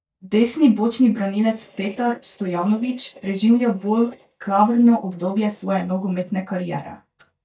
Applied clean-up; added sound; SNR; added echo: neural mask model DeepFilterNet 3.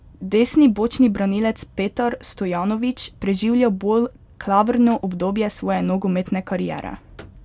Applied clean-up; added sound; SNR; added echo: none; none; none; none.